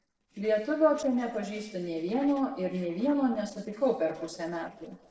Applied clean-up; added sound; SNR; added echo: neural separator model SepFormer DNS4.